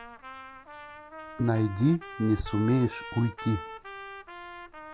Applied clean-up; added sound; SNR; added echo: none; Trumpet; 13 dB; none.